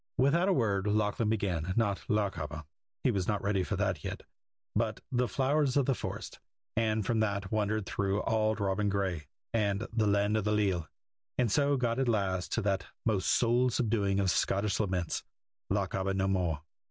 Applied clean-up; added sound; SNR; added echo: none; none; none; none.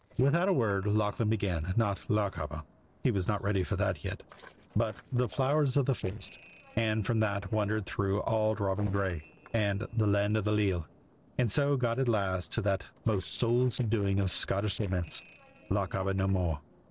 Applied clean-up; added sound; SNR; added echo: neural separator model SepFormer DNS4.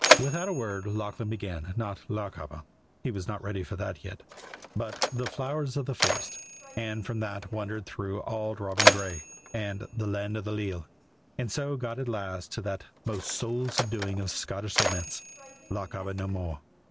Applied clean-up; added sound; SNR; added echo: none; Mechanisms; 0 dB; none.